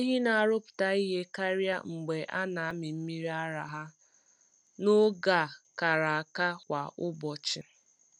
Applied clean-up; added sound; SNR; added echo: none; none; none; none.